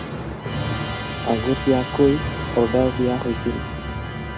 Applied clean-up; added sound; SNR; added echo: none; Musical instrument; 4 dB; none.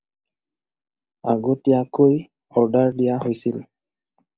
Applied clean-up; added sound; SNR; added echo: none; none; none; none.